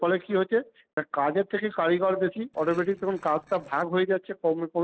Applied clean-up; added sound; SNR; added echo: neural separator model SepFormer DNS4.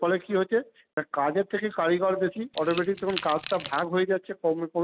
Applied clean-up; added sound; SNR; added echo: none; Rattle / Keys jangling; 4 dB; none.